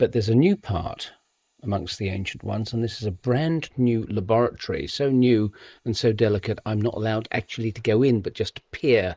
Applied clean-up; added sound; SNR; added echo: neural mask model Resemble Enhance denoiser.